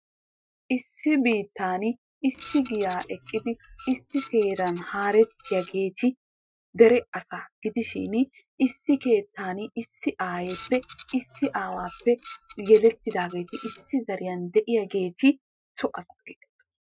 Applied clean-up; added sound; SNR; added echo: classical method Wiener filter.